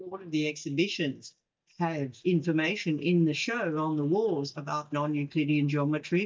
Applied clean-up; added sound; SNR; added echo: neural mask model DeepFilterNet 3.